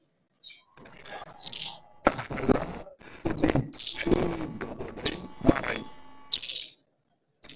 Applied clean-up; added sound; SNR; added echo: neural separator model SepFormer DNS4.